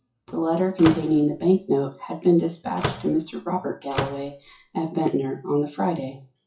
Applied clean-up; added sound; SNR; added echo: classical method WPE with log-MMSE.